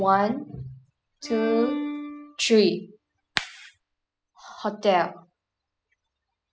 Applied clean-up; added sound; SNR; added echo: classical method spectral subtraction.